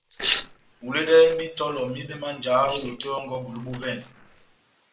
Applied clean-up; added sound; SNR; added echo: neural mask model Resemble Enhance denoiser.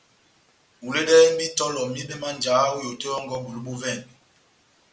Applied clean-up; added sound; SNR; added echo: none; none; none; none.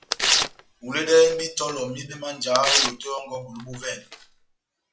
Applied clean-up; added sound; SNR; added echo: classical method log-MMSE.